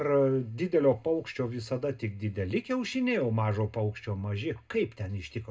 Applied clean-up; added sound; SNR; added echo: none; none; none; reverberation time 0.2 s.